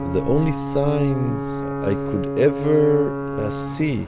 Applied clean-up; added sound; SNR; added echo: none; Alarm / Ocean / Boat, Water vehicle; 5 dB; none.